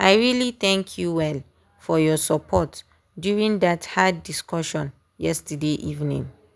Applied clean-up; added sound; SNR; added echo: none; none; none; none.